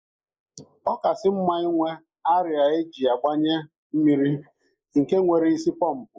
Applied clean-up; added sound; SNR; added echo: neural mask model Resemble Enhance denoiser.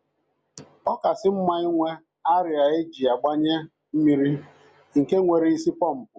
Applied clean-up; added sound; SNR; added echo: none; none; none; none.